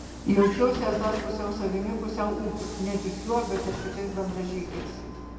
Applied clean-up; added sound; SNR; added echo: none; Vehicle; 8 dB; reverberation time 2.3 s.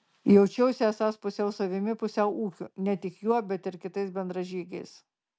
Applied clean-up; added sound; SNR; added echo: none; none; none; none.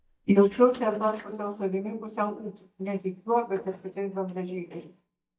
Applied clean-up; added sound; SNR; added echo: neural mask model DeepFilterNet 3.